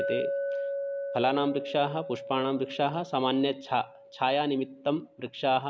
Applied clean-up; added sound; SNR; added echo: none; Chink, clink; 7 dB; none.